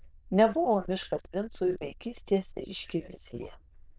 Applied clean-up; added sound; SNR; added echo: neural diffusion model UNIVERSE++.